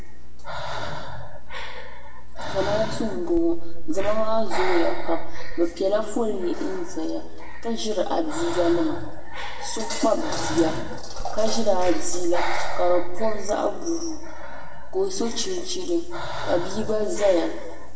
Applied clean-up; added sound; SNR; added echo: none; Breathing; -5 dB; reverberation time 1.0 s.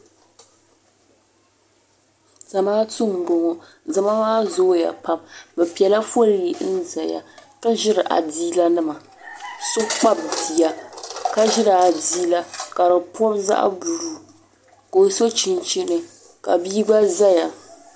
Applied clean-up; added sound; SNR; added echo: none; none; none; none.